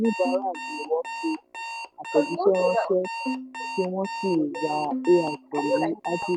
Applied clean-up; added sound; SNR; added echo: none; Bowed string instrument + Alarm; 8 dB; none.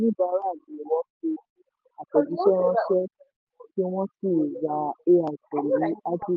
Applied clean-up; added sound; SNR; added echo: none; none; none; none.